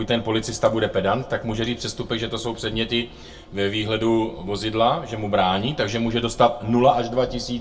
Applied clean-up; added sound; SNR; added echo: none; Train; 19 dB; reverberation time 0.2 s.